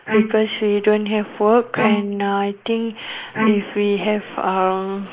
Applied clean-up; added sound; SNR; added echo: neural mask model Resemble Enhance denoiser.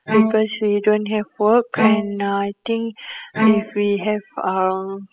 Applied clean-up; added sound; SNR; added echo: classical method spectral subtraction.